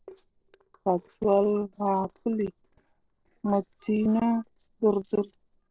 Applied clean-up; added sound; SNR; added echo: neural separator model SepFormer DNS4.